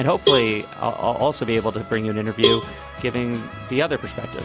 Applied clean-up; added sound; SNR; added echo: none; Cowbell; 4 dB; none.